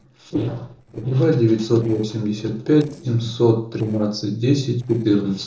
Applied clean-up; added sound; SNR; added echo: neural separator model SepFormer DNS4.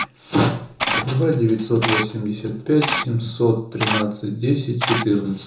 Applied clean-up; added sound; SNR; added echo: none; Camera; 5 dB; reverberation time 0.6 s.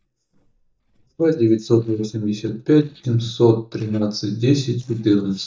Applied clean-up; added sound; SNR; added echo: neural mask model DeepFilterNet 3.